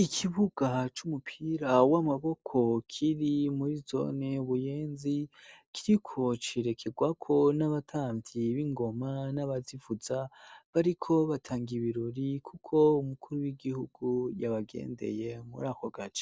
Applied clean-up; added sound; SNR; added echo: none; none; none; none.